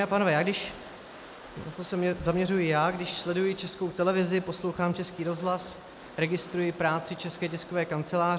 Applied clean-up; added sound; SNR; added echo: none; Rain; 18 dB; none.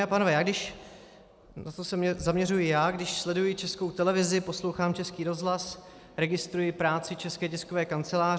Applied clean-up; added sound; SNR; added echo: none; none; none; none.